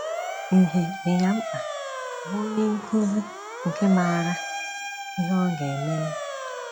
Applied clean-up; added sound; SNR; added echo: none; Motor vehicle (road) / Siren; 7 dB; none.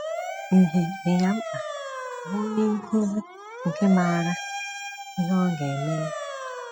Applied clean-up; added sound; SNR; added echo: classical method spectral subtraction.